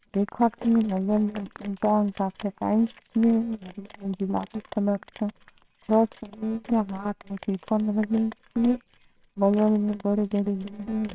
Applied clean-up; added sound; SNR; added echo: neural separator model SepFormer WHAMR!.